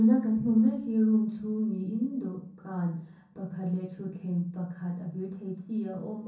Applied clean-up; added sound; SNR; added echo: none; none; none; reverberation time 0.6 s.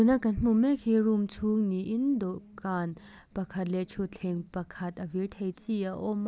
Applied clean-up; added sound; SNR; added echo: none; none; none; none.